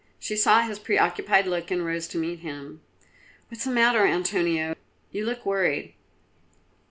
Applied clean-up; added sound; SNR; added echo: none; none; none; none.